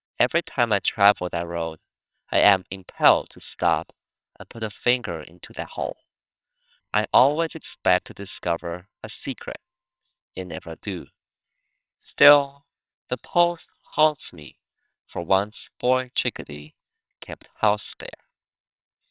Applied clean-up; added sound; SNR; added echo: neural separator model SepFormer WHAMR!.